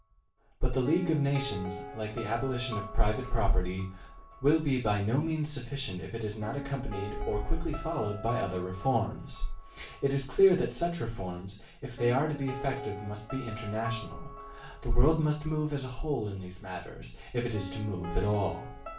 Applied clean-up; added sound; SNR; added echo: none; Piano; 15 dB; reverberation time 0.3 s.